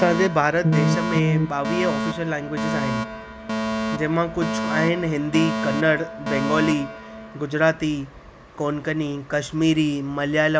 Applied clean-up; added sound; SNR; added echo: none; Alarm; 6 dB; none.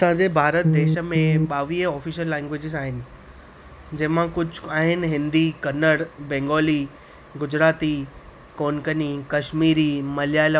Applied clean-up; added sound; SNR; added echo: none; none; none; none.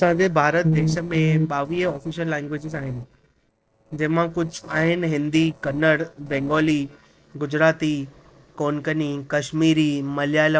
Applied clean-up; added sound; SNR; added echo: neural separator model SepFormer DNS4.